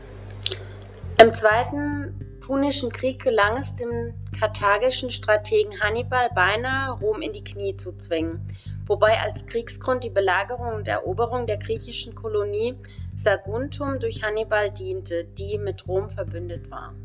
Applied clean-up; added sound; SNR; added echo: none; Bass guitar; 11 dB; none.